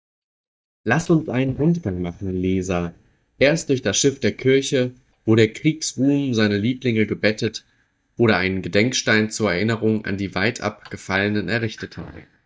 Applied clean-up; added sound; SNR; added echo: neural mask model DeepFilterNet 3.